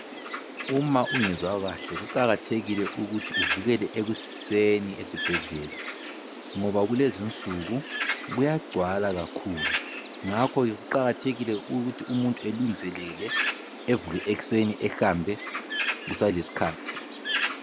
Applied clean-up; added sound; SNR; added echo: none; Bird; 7 dB; none.